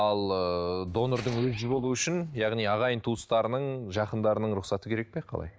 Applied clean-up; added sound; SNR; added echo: neural mask model DeepFilterNet 3.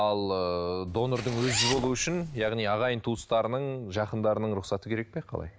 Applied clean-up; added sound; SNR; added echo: none; Zipper (clothing); 5 dB; none.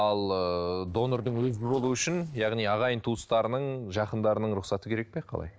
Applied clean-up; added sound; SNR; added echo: neural separator model SepFormer DNS4.